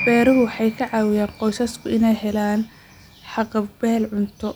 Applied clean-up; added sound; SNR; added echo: none; Piano; 15 dB; none.